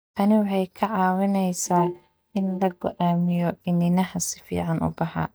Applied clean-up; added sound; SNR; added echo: neural mask model DeepFilterNet 3.